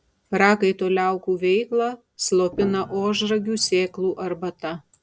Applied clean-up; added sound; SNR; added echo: none; Piano; 18 dB; none.